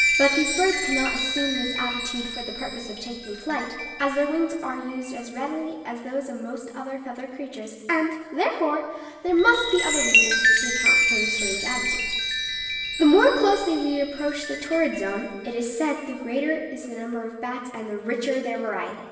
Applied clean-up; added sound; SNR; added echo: none; Chime; 2 dB; reverberation time 1.2 s.